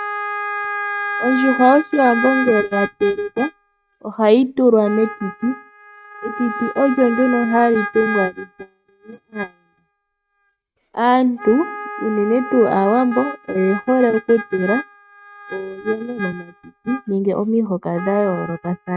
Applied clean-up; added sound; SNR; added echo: neural mask model RNNoise.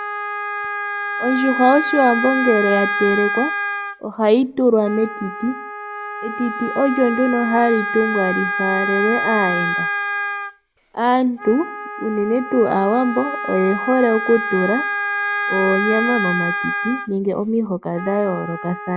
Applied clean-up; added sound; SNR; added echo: none; Wind instrument, woodwind instrument; 4 dB; none.